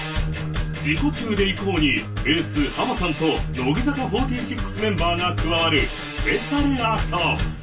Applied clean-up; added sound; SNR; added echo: none; none; none; reverberation time 0.2 s.